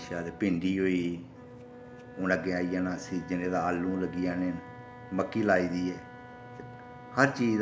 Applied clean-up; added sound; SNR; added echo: none; Wind instrument, woodwind instrument; 17 dB; none.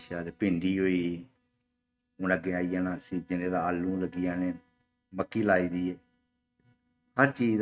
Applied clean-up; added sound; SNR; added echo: neural mask model RNNoise.